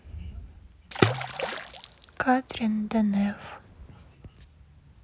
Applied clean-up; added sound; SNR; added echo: none; Water / Splash, splatter; 2 dB; none.